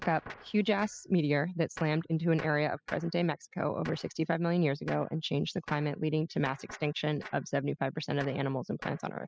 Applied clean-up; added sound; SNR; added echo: classical method spectral subtraction.